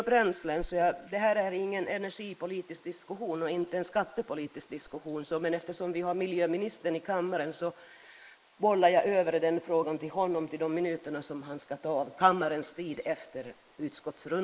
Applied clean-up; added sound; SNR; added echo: neural mask model Resemble Enhance denoiser.